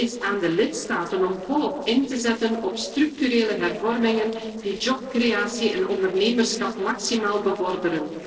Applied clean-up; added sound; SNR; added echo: neural separator model SepFormer DNS4.